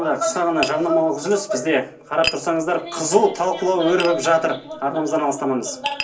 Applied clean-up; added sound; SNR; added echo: none; Tap; 14 dB; reverberation time 0.3 s.